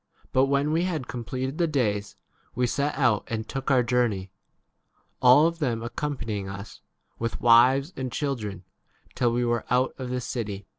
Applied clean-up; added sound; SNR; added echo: none; none; none; none.